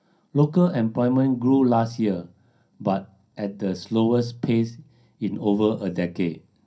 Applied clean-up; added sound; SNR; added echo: none; none; none; reverberation time 0.3 s.